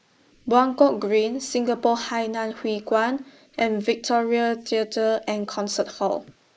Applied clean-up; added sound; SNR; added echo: neural mask model Resemble Enhance denoiser.